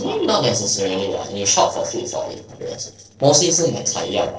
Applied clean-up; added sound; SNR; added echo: neural separator model SepFormer DNS4.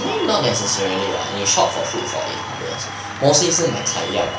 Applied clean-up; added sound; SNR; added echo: none; Applause / Cheering; 8 dB; reverberation time 0.3 s.